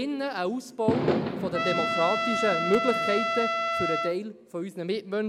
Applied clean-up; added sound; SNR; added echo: none; Trumpet + Fireworks; -2 dB; none.